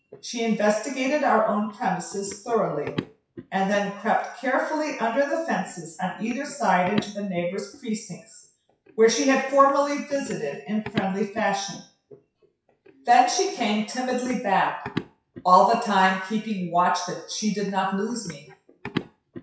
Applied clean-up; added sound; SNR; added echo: classical method WPE with log-MMSE.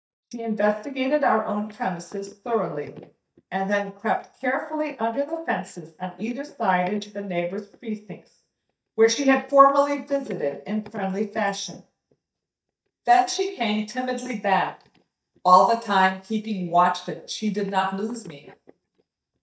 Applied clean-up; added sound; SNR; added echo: neural mask model DeepFilterNet 3.